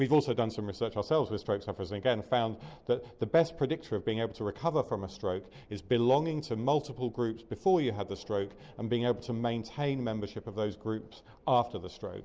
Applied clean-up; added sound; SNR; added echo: none; none; none; none.